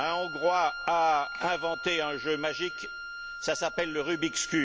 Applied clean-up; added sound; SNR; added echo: none; Wind instrument, woodwind instrument; 9 dB; none.